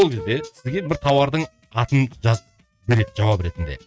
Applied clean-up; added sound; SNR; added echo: neural mask model RNNoise.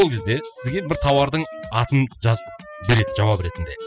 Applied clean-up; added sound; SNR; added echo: classical method spectral subtraction.